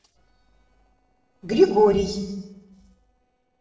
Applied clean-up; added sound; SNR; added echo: neural separator model SepFormer DNS4.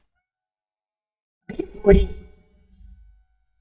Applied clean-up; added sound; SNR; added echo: neural mask model DeepFilterNet 3.